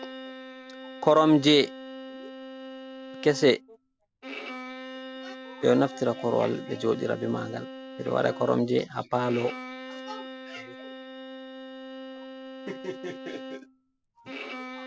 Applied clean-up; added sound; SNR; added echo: none; Bowed string instrument; 12 dB; none.